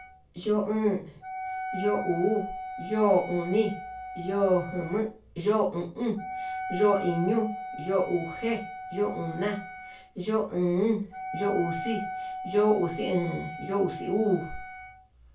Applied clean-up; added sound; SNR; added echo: none; Wind instrument, woodwind instrument; 10 dB; reverberation time 0.2 s.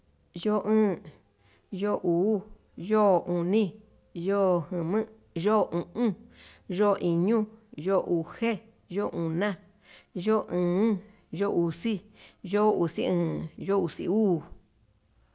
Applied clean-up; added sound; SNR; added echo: none; none; none; none.